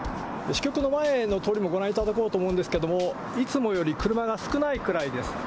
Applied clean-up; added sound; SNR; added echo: none; Drum kit; 17 dB; none.